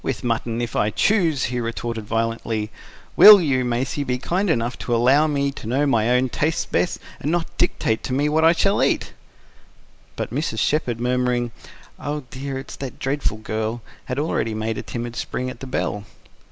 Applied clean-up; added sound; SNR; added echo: none; none; none; none.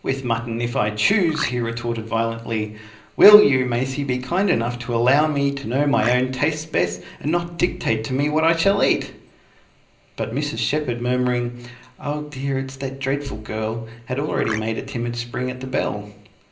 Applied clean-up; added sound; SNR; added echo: none; Marimba, xylophone; 8 dB; reverberation time 0.5 s.